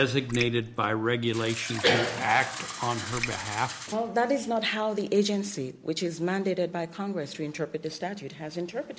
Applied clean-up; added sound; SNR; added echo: none; Fill (with liquid) + Raindrop; 10 dB; none.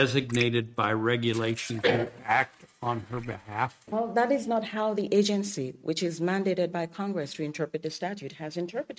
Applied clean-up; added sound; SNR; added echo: neural mask model RNNoise.